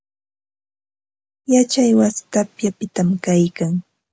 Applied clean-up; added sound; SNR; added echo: none; none; none; none.